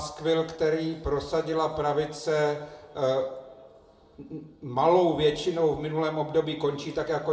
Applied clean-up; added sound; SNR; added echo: none; none; none; reverberation time 0.6 s.